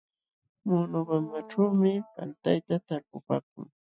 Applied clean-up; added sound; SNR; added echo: classical method Wiener filter.